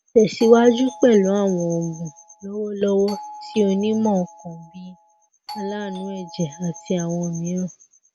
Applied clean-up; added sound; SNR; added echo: none; Doorbell; 19 dB; none.